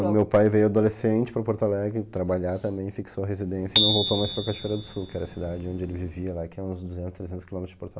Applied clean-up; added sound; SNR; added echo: none; Bicycle bell; 3 dB; none.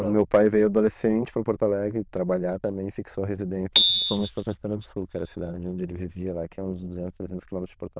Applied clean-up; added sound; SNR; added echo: neural diffusion model UNIVERSE++.